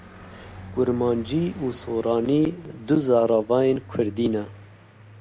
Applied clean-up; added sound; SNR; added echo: none; Car passing by; 18 dB; none.